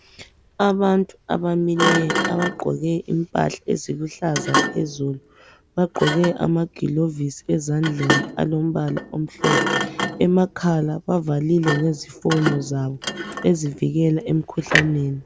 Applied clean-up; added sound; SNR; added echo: none; Thump, thud; 5 dB; none.